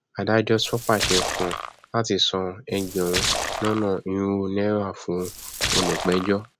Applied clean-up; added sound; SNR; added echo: none; Splash, splatter; 3 dB; none.